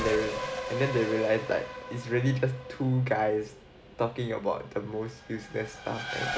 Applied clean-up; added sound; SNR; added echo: none; Race car, auto racing / Accelerating, revving, vroom; 8 dB; none.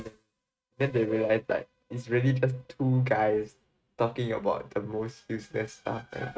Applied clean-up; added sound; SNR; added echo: neural mask model RNNoise.